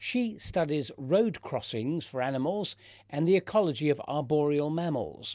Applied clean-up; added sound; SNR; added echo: none; none; none; none.